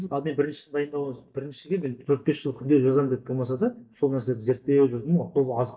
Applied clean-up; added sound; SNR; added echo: neural mask model DeepFilterNet 3.